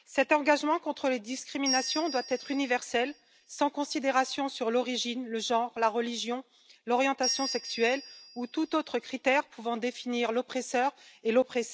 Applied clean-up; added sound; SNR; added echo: none; Bell; 9 dB; none.